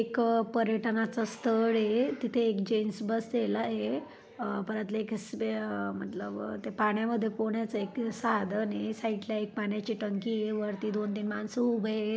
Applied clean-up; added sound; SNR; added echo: none; none; none; none.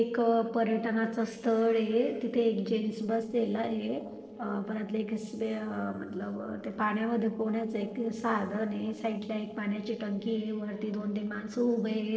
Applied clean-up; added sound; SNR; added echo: neural separator model SepFormer DNS4.